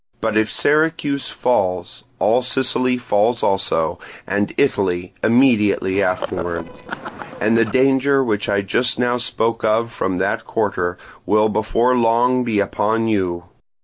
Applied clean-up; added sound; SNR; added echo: neural separator model SepFormer DNS4.